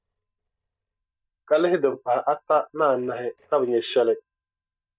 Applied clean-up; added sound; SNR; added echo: neural mask model DeepFilterNet 3.